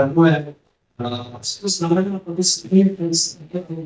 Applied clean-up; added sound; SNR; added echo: neural mask model DeepFilterNet 3.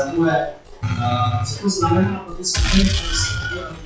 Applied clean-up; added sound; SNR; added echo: classical method WPE with log-MMSE.